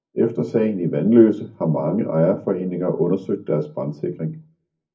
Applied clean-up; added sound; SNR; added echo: none; none; none; reverberation time 0.4 s.